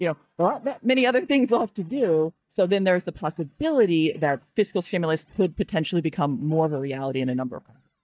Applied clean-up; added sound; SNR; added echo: neural mask model DeepFilterNet 3.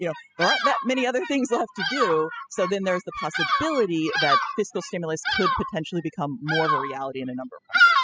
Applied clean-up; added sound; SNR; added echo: classical method spectral subtraction.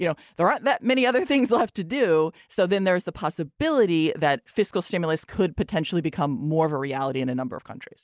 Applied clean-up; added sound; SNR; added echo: none; none; none; none.